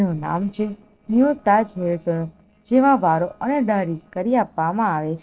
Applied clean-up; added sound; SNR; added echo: neural separator model SepFormer DNS4.